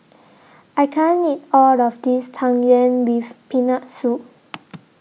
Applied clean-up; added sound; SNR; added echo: none; none; none; none.